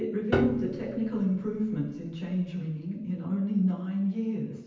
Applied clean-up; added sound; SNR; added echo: none; Piano; 6 dB; reverberation time 0.9 s.